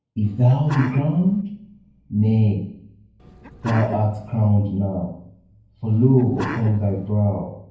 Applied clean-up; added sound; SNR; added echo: none; Sneeze; 13 dB; reverberation time 0.9 s.